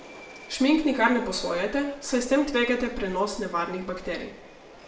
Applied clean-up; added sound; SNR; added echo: none; Subway, metro, underground; 19 dB; reverberation time 0.5 s.